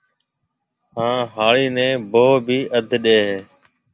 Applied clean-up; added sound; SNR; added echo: none; none; none; none.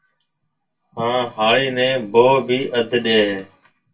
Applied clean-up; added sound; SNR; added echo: none; none; none; reverberation time 0.2 s.